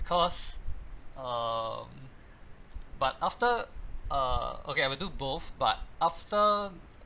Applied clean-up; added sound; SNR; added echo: none; none; none; none.